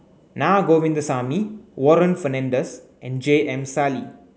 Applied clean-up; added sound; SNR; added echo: none; none; none; none.